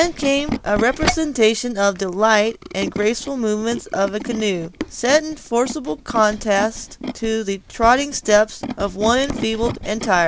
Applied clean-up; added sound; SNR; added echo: none; Tools; 10 dB; none.